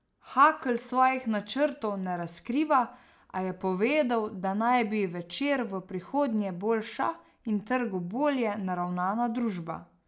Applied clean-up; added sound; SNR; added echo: none; none; none; none.